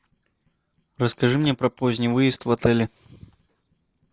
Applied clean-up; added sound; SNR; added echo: neural mask model Resemble Enhance denoiser.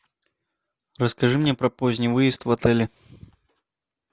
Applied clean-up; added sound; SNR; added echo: none; none; none; none.